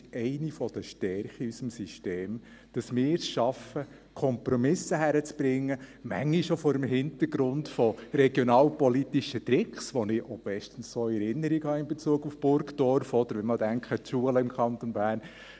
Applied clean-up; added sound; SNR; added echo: none; none; none; none.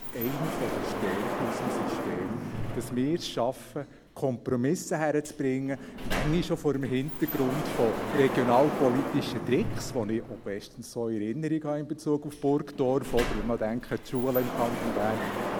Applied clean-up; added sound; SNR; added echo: none; Sliding door; 5 dB; none.